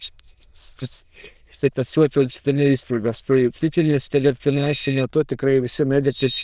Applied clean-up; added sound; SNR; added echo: neural diffusion model UNIVERSE++.